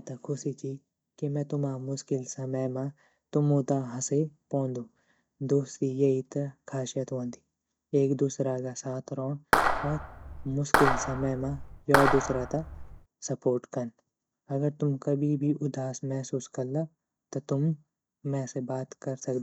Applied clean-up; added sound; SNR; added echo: none; Clapping; -2 dB; none.